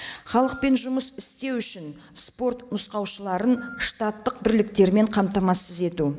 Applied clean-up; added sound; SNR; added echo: none; Wind instrument, woodwind instrument; 19 dB; none.